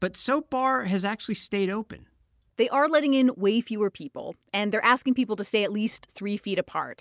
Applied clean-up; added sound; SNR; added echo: none; none; none; none.